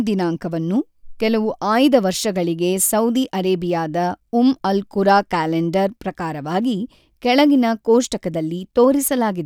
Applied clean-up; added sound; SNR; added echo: none; none; none; none.